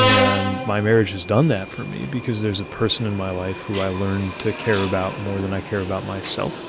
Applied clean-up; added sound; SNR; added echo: none; Subway, metro, underground; 5 dB; none.